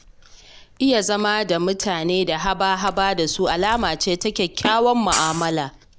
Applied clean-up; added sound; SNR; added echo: none; Snare drum + Camera; 13 dB; none.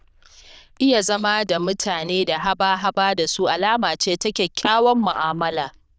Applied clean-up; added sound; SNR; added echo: neural diffusion model UNIVERSE++.